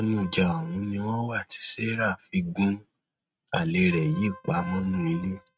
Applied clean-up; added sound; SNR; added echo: neural mask model RNNoise.